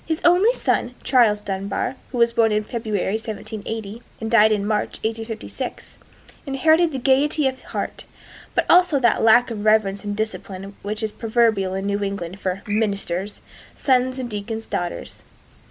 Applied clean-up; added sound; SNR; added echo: none; none; none; none.